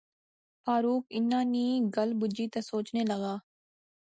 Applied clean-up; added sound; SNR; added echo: none; none; none; none.